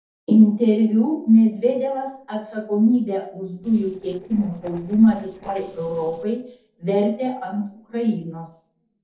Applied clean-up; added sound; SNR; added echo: neural separator model SepFormer DNS4.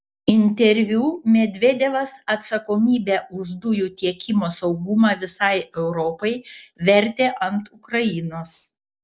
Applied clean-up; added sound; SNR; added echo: none; none; none; none.